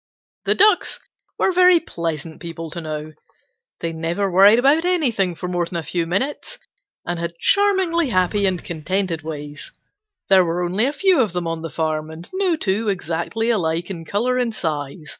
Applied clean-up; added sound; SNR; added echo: neural mask model DeepFilterNet 3.